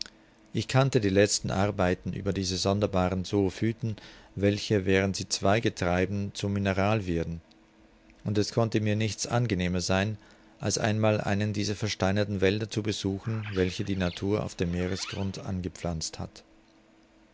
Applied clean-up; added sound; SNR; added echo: none; Bird; 19 dB; none.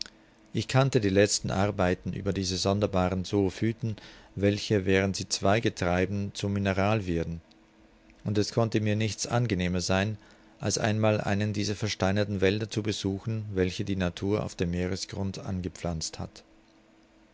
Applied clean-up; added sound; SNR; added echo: none; none; none; none.